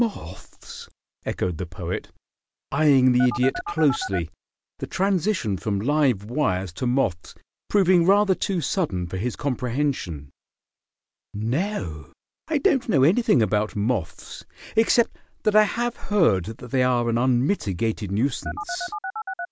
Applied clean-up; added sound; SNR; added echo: none; Telephone; 7 dB; none.